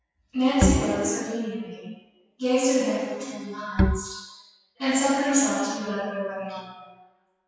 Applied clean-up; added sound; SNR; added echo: classical method WPE with log-MMSE.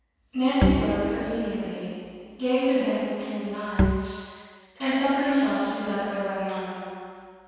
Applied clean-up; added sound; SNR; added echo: none; Bowed string instrument; 0 dB; reverberation time 2.1 s.